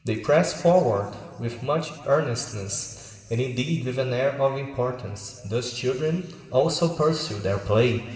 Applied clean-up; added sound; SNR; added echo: none; none; none; reverberation time 2.2 s.